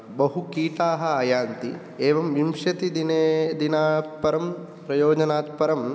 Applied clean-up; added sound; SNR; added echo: none; none; none; none.